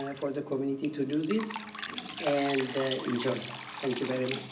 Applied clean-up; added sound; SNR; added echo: none; Drip; 6 dB; none.